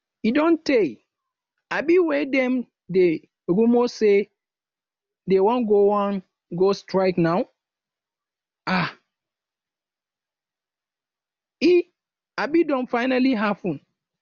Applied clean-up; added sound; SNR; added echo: none; none; none; none.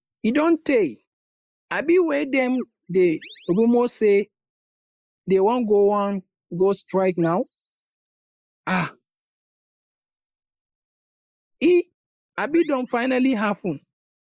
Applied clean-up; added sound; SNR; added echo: neural mask model Resemble Enhance denoiser.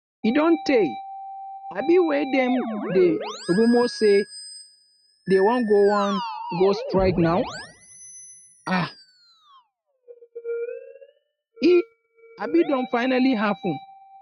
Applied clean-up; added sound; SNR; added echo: neural mask model RNNoise.